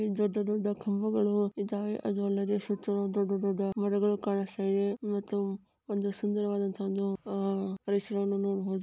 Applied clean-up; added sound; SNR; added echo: none; none; none; none.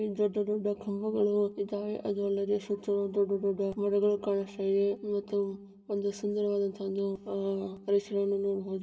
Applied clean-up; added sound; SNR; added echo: none; none; none; reverberation time 1.8 s.